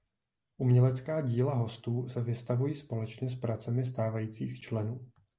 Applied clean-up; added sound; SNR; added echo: none; none; none; none.